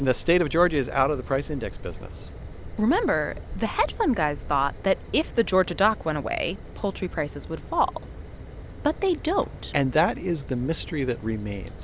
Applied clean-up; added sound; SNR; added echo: none; Fire; 11 dB; none.